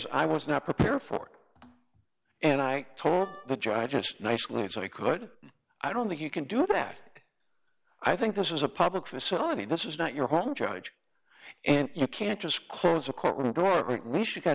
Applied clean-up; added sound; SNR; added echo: none; Wind instrument, woodwind instrument; 19 dB; none.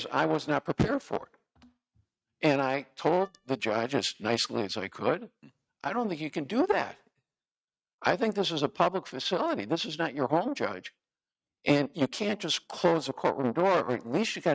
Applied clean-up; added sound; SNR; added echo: neural mask model RNNoise.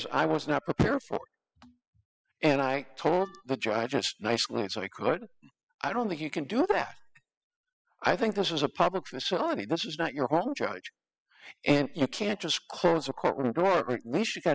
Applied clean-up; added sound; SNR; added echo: classical method spectral subtraction.